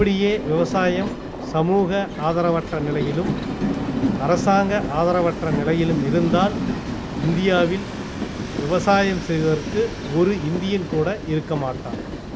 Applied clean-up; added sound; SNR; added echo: none; Train; 5 dB; reverberation time 0.4 s.